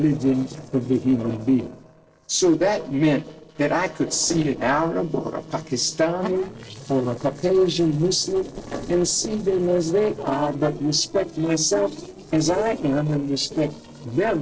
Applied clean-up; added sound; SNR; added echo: neural separator model SepFormer DNS4.